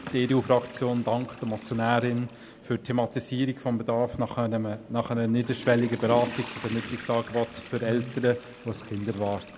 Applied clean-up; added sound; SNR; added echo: none; Toilet flush / Water; 16 dB; none.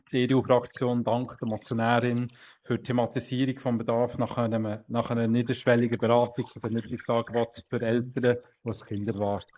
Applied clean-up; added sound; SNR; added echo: neural mask model Resemble Enhance denoiser.